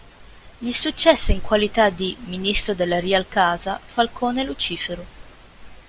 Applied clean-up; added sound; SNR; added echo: none; none; none; none.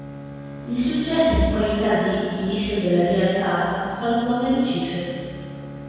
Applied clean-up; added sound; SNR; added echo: none; Bowed string instrument; 17 dB; reverberation time 1.9 s.